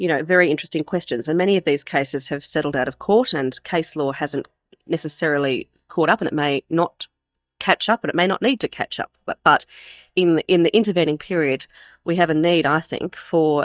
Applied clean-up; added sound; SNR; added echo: neural mask model DeepFilterNet 3.